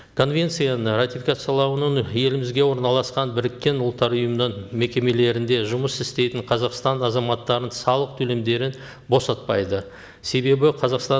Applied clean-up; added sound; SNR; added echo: none; none; none; none.